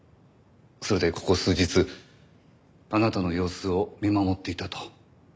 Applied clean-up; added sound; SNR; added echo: none; none; none; none.